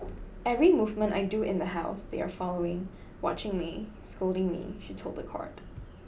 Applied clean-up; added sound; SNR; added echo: none; none; none; none.